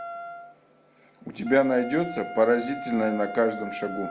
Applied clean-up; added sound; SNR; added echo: none; Wind instrument, woodwind instrument; 11 dB; none.